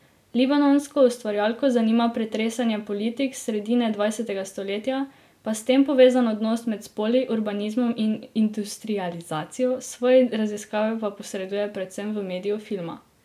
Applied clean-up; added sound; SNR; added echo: none; none; none; none.